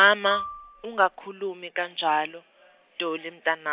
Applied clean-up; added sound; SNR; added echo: none; Marimba, xylophone; 12 dB; none.